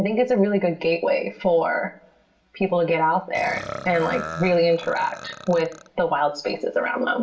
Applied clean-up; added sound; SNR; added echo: none; Burping, eructation; 13 dB; reverberation time 0.5 s.